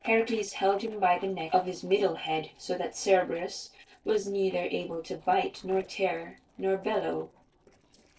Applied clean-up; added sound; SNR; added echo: neural separator model SepFormer DNS4.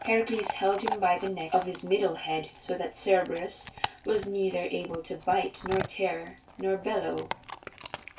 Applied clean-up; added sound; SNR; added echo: none; Chewing, mastication / Dog; 11 dB; reverberation time 0.1 s.